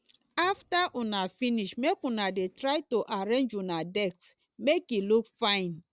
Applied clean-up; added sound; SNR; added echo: none; none; none; none.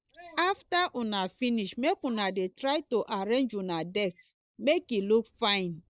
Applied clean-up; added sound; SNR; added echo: neural mask model Resemble Enhance denoiser.